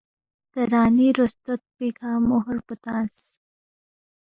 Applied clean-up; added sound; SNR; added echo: neural mask model Resemble Enhance denoiser.